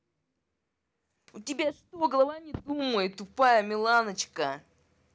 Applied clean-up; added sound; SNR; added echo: none; none; none; none.